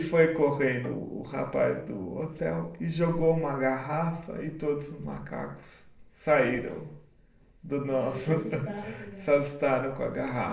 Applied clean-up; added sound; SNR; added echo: neural separator model SepFormer DNS4.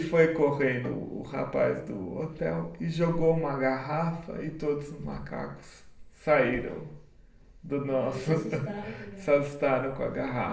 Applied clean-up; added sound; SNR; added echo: none; Bowed string instrument; 17 dB; reverberation time 0.7 s.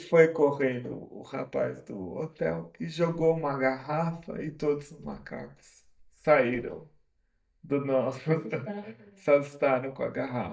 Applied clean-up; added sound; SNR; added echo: neural mask model DeepFilterNet 3.